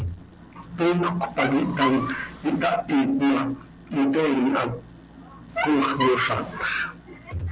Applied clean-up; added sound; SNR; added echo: none; Squeak; 6 dB; none.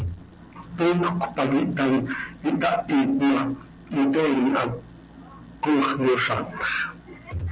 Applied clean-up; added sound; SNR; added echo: none; none; none; none.